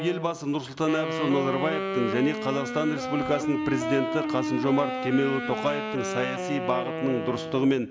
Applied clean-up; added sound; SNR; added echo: none; Wind instrument, woodwind instrument; 4 dB; none.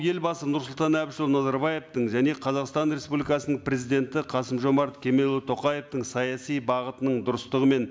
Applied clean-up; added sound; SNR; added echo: none; none; none; none.